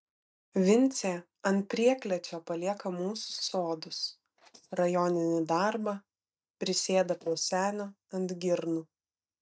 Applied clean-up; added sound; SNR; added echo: neural mask model DeepFilterNet 3.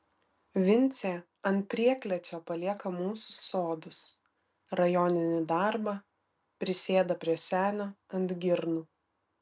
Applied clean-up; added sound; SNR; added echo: none; none; none; none.